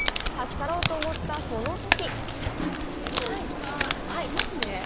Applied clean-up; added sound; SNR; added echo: none; Crumpling, crinkling + Alarm; -4 dB; none.